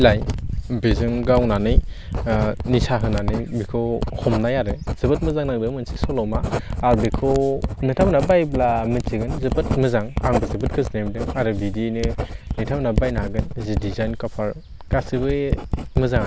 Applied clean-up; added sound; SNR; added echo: none; Writing; 3 dB; none.